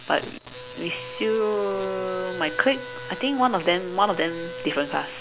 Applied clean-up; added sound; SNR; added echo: none; Wind instrument, woodwind instrument; 12 dB; none.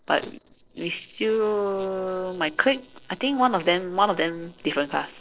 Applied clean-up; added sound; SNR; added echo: neural separator model SepFormer DNS4.